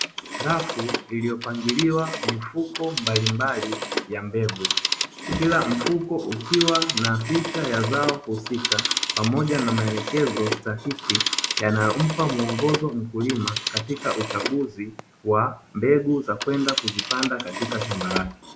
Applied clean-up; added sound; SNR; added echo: none; Telephone; 4 dB; none.